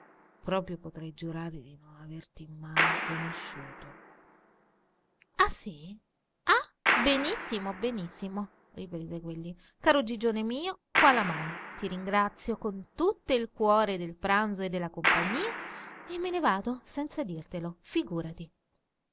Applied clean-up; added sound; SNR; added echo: none; Clapping; 5 dB; none.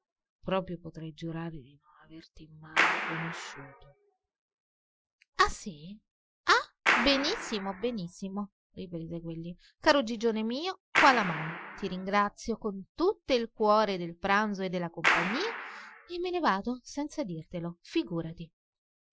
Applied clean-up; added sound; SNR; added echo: classical method Wiener filter.